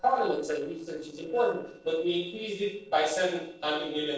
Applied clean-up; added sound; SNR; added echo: neural separator model SepFormer DNS4.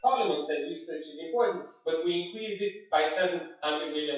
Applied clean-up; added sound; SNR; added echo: classical method WPE with log-MMSE.